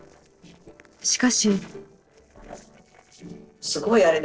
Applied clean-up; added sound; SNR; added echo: neural separator model SepFormer DNS4.